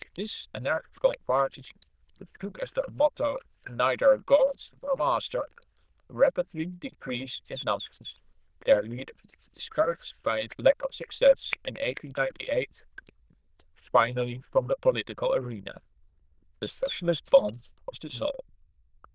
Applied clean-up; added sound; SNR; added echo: neural diffusion model UNIVERSE++.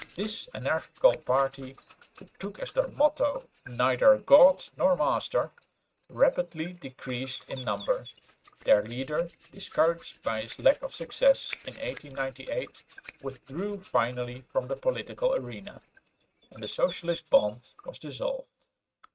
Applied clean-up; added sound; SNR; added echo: neural mask model RNNoise.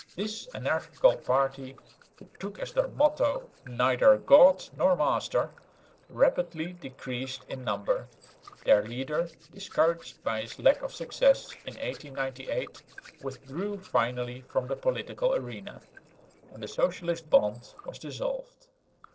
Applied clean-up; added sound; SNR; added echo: neural separator model SepFormer DNS4.